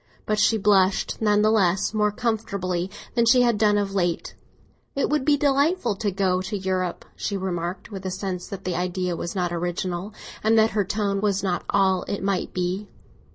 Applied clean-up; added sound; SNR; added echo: none; none; none; none.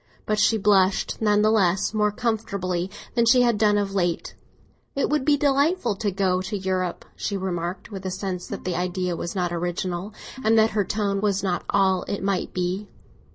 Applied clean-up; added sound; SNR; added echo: none; Organ; 20 dB; none.